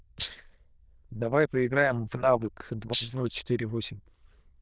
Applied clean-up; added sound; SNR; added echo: neural diffusion model UNIVERSE++.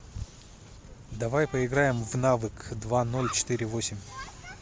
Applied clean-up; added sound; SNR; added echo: none; none; none; none.